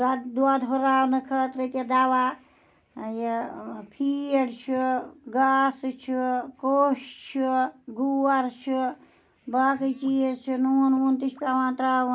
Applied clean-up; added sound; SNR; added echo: none; none; none; none.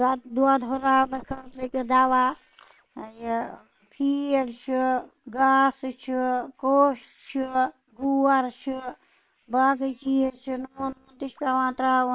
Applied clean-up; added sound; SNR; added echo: neural separator model SepFormer WHAM!.